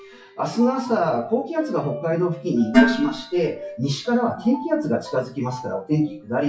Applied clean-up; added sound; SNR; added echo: classical method WPE with log-MMSE.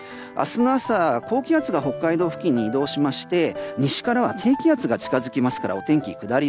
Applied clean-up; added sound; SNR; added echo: none; none; none; none.